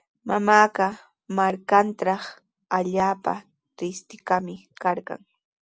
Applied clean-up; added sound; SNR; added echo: none; none; none; none.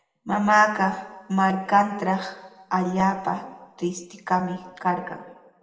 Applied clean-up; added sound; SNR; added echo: none; none; none; reverberation time 1.0 s.